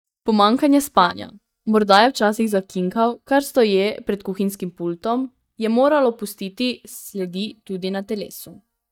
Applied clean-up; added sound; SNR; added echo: neural mask model DeepFilterNet 3.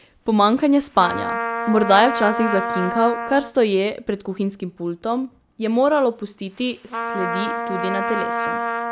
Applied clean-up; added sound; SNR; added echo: none; Trumpet; 6 dB; none.